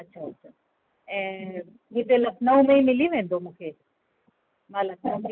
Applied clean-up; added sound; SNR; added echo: none; none; none; none.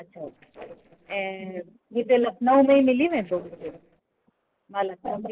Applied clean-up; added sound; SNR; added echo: neural separator model SepFormer DNS4.